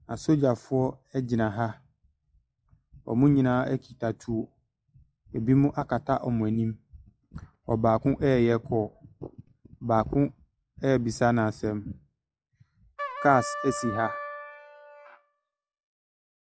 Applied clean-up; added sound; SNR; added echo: classical method log-MMSE.